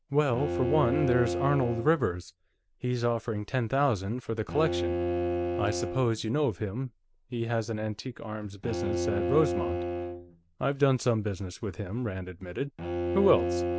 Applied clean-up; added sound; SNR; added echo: none; Bowed string instrument; 4 dB; none.